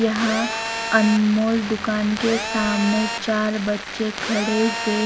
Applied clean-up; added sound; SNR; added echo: none; Telephone; 7 dB; none.